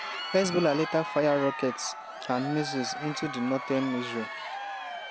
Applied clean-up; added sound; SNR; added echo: none; Crowd; 8 dB; none.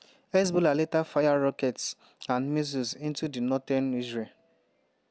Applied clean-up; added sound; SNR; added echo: none; none; none; none.